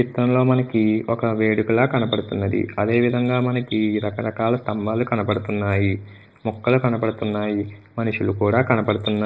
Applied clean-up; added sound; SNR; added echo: neural mask model Resemble Enhance denoiser.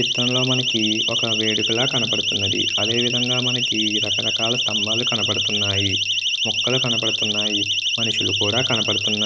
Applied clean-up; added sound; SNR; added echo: none; Siren; -5 dB; none.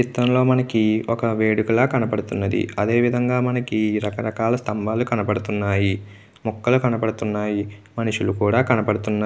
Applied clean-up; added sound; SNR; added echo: none; none; none; none.